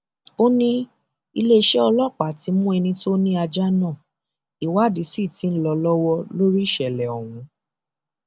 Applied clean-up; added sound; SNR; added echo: none; none; none; none.